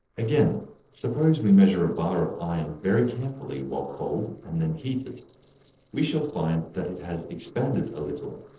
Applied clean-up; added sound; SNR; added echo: neural separator model SepFormer DNS4.